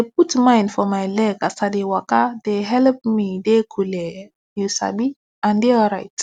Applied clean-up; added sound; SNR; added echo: none; none; none; none.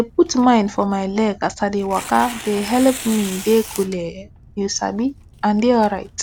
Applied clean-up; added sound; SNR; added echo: none; Tearing; 16 dB; none.